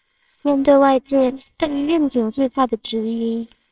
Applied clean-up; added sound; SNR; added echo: neural separator model SepFormer WHAMR!.